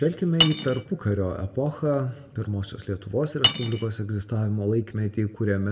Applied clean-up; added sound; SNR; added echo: none; Cutlery, silverware; 2 dB; reverberation time 1.3 s.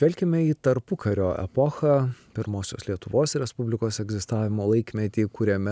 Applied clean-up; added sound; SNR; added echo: none; none; none; none.